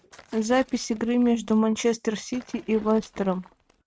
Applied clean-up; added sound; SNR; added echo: neural mask model RNNoise.